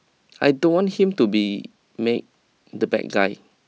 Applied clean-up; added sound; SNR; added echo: none; none; none; none.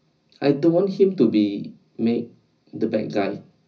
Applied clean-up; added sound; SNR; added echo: none; none; none; reverberation time 0.4 s.